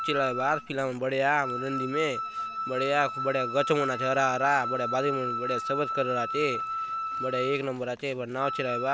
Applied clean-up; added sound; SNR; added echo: none; Wind instrument, woodwind instrument; 5 dB; none.